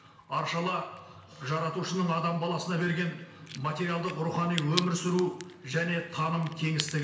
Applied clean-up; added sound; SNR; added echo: none; Crack; 11 dB; reverberation time 0.8 s.